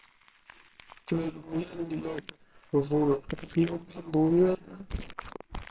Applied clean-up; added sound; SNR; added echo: neural separator model SepFormer WHAMR!.